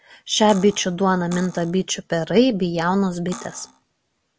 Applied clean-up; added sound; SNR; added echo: none; Cutlery, silverware; 18 dB; none.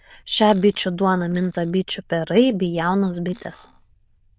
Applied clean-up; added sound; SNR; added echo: neural diffusion model UNIVERSE++.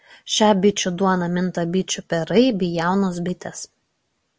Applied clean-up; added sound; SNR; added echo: none; none; none; none.